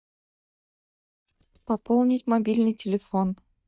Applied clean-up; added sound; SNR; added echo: neural mask model DeepFilterNet 3.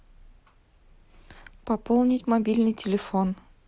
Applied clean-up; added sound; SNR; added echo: none; none; none; none.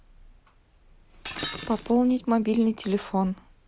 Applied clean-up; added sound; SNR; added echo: none; Shatter; 11 dB; none.